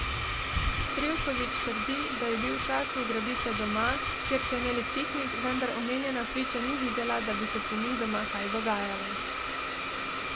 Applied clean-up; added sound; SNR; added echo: none; Domestic sounds, home sounds; -2 dB; none.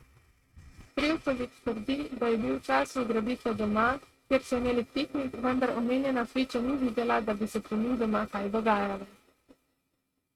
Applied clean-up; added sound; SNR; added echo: neural mask model RNNoise.